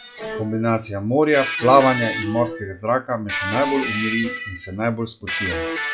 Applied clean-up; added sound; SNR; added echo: classical method log-MMSE.